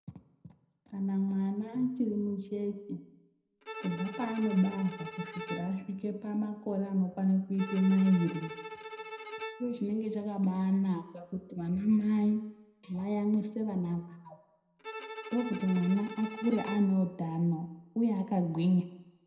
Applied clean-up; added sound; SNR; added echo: none; Bowed string instrument; 13 dB; reverberation time 0.8 s.